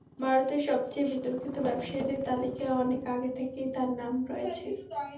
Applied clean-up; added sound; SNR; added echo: none; Motorcycle; 18 dB; reverberation time 0.7 s.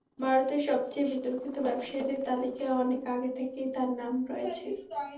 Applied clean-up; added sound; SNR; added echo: neural separator model SepFormer DNS4.